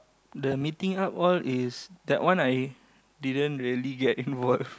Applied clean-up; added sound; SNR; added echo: none; none; none; none.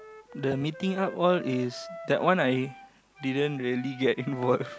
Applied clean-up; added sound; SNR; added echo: none; Wind instrument, woodwind instrument; 17 dB; none.